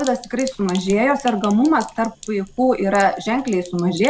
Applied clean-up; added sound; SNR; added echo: none; Sink (filling or washing); 19 dB; none.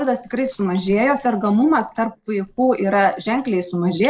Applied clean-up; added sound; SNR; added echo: neural mask model Resemble Enhance denoiser.